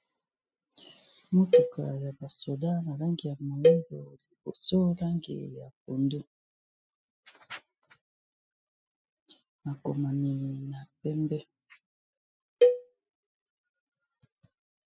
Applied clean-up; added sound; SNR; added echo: classical method spectral subtraction.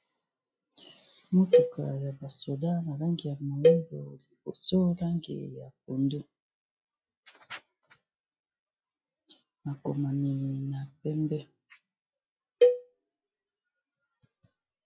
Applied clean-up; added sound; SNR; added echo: classical method log-MMSE.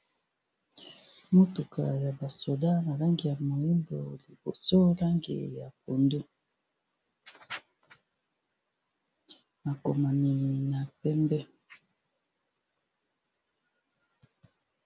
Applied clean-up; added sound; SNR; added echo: none; none; none; none.